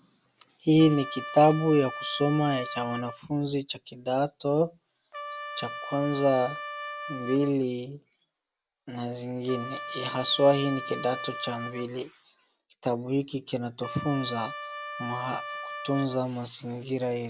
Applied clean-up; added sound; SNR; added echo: none; Trumpet; 12 dB; none.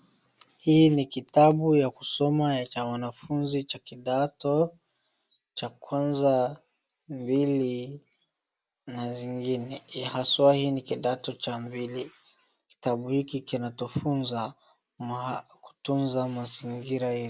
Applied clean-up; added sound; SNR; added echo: none; none; none; none.